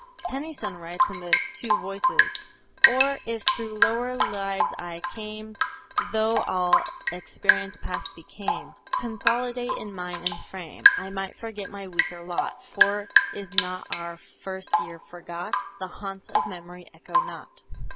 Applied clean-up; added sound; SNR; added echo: none; Drip / Rain; -4 dB; none.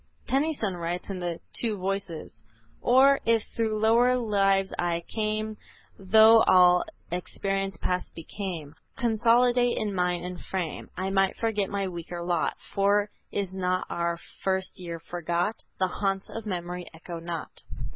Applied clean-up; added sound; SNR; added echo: none; none; none; none.